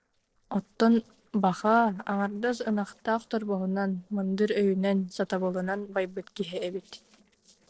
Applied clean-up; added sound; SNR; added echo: neural separator model SepFormer DNS4.